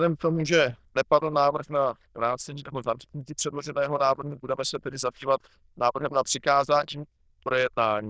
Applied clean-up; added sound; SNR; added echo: neural diffusion model UNIVERSE++.